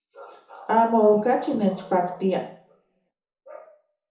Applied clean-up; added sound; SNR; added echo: none; none; none; reverberation time 0.7 s.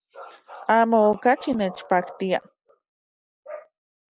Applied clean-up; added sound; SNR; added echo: none; none; none; none.